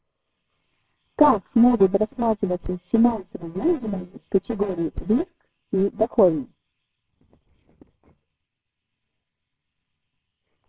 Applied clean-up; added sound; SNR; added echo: neural separator model SepFormer WHAMR!.